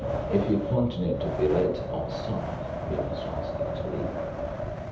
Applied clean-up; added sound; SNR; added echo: none; Wind; 3 dB; reverberation time 0.7 s.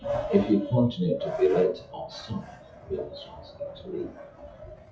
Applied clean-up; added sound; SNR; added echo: classical method WPE with log-MMSE.